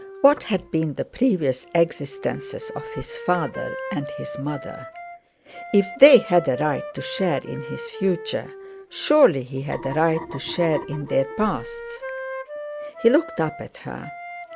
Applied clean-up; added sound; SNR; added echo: none; Wind instrument, woodwind instrument; 13 dB; none.